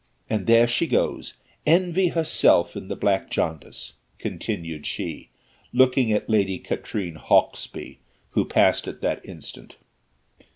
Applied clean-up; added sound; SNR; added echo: none; none; none; none.